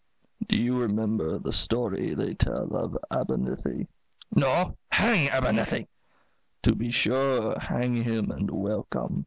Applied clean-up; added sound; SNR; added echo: none; none; none; none.